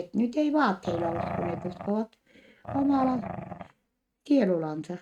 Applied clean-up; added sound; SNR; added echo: neural mask model RNNoise.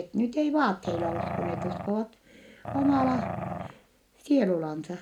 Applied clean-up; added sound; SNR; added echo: none; Growling; 5 dB; none.